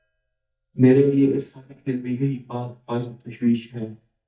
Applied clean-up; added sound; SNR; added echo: neural mask model DeepFilterNet 3.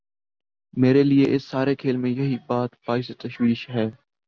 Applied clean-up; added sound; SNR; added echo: none; none; none; none.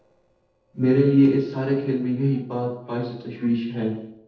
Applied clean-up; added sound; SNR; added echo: neural separator model SepFormer DNS4.